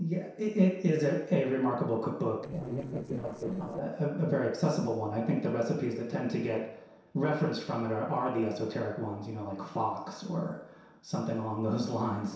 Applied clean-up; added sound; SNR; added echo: neural separator model SepFormer DNS4.